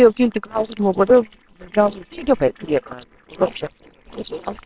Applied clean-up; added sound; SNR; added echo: neural separator model SepFormer WHAMR!.